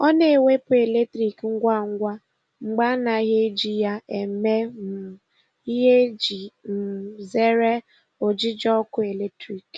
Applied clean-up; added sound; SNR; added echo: none; none; none; none.